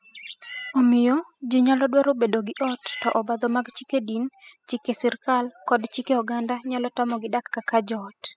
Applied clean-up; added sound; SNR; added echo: classical method spectral subtraction.